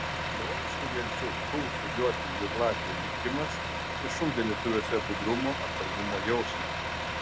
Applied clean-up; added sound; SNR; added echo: none; Truck; -1 dB; none.